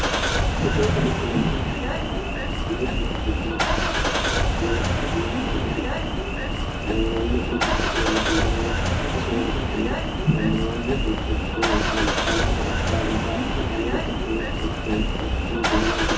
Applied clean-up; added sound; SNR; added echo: none; Engine starting / Car; -5 dB; reverberation time 0.3 s.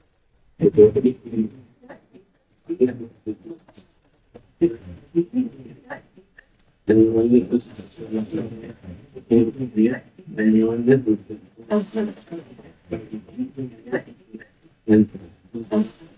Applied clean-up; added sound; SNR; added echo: neural mask model DeepFilterNet 3.